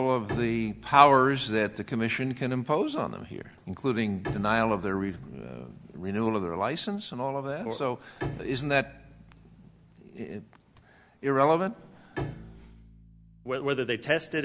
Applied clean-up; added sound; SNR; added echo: none; Bowed string instrument; 16 dB; none.